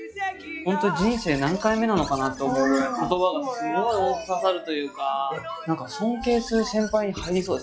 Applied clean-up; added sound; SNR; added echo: classical method log-MMSE.